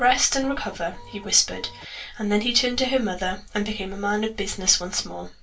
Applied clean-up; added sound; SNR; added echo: none; Printer; 19 dB; reverberation time 0.2 s.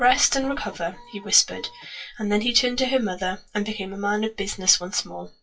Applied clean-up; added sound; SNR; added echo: classical method WPE with log-MMSE.